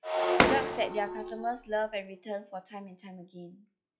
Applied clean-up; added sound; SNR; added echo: classical method log-MMSE.